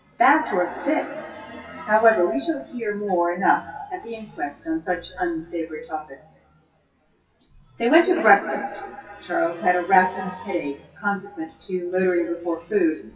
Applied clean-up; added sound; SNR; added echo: classical method WPE with log-MMSE.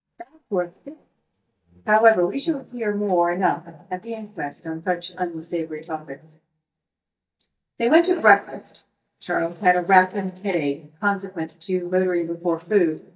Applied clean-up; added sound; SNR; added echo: neural mask model DeepFilterNet 3.